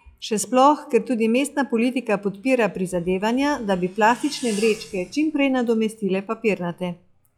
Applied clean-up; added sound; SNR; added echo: classical method log-MMSE.